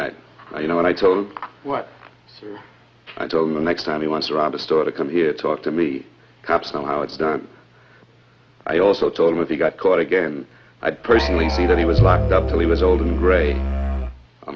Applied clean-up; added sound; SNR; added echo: none; Musical instrument + Piano; -1 dB; none.